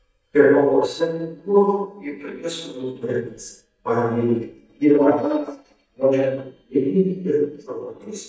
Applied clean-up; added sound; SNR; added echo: neural mask model DeepFilterNet 3.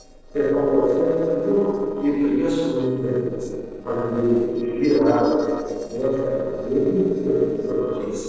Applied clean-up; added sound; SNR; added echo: neural separator model SepFormer DNS4.